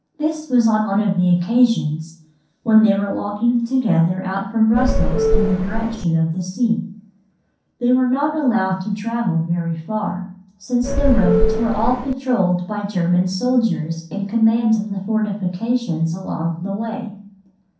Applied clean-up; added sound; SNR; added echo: none; Subway, metro, underground / Doorbell; -2 dB; reverberation time 0.6 s.